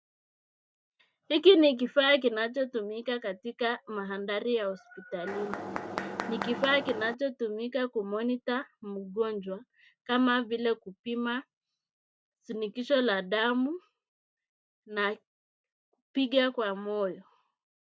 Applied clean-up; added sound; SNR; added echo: none; Mechanisms; 6 dB; none.